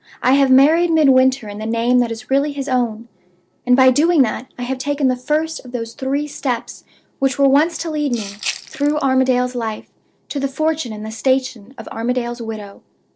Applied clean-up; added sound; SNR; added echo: neural separator model SepFormer DNS4.